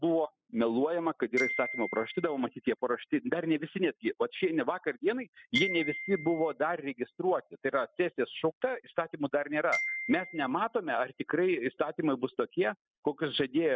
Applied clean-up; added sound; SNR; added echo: classical method spectral subtraction.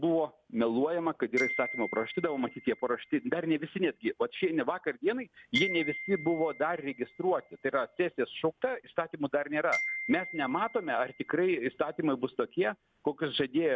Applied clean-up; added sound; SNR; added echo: none; Glockenspiel; 10 dB; none.